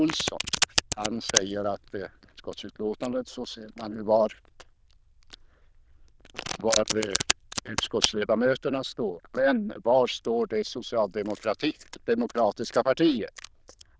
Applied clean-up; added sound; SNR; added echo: neural diffusion model UNIVERSE++.